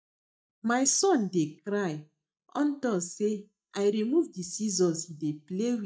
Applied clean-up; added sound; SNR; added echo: neural mask model DeepFilterNet 3.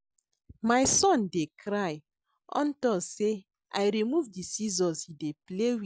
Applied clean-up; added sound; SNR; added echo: none; none; none; none.